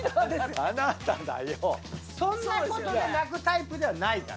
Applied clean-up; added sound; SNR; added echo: none; none; none; none.